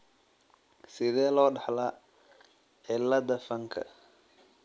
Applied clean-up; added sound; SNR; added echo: none; none; none; none.